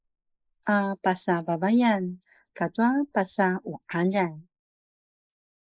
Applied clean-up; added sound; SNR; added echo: neural mask model Resemble Enhance denoiser.